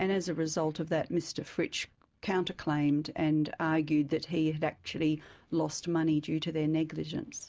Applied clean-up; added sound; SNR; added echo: none; none; none; none.